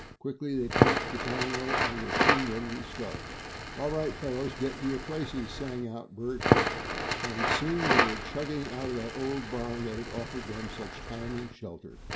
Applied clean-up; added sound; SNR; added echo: none; Crackle; -4 dB; reverberation time 2.1 s.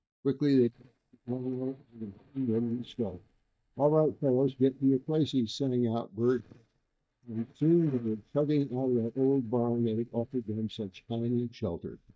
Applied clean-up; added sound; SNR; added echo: neural mask model DeepFilterNet 3.